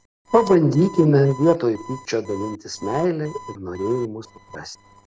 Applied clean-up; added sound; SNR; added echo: neural separator model SepFormer DNS4.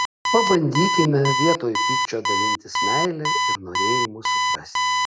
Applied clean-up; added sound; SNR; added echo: none; Alarm; -2 dB; none.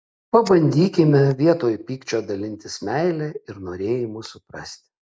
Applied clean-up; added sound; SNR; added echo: none; none; none; none.